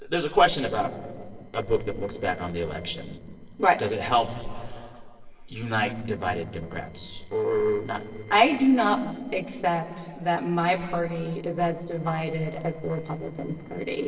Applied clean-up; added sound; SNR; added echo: neural separator model SepFormer DNS4.